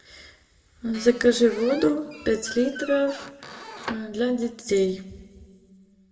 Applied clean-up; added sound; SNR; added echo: none; Squeak; 14 dB; reverberation time 1.1 s.